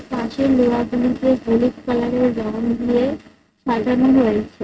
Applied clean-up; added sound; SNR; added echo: neural mask model RNNoise.